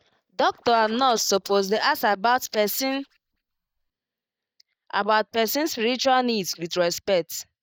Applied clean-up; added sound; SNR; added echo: neural mask model DeepFilterNet 3.